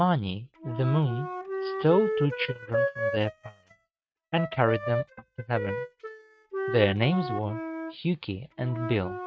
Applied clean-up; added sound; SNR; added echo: neural mask model RNNoise.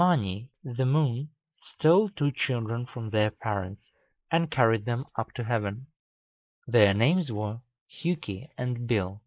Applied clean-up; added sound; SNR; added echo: neural mask model Resemble Enhance denoiser.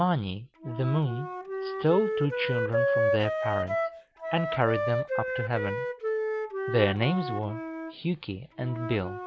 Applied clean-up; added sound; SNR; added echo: none; Wind instrument, woodwind instrument; 2 dB; none.